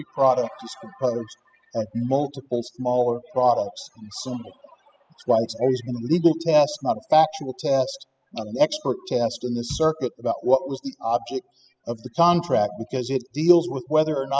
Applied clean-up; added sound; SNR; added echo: classical method spectral subtraction.